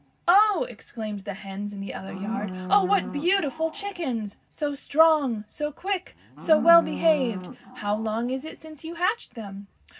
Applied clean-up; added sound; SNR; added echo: none; Livestock, farm animals, working animals; 12 dB; reverberation time 0.4 s.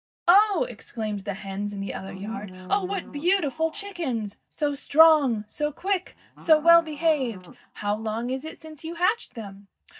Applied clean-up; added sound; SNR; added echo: neural mask model DeepFilterNet 3.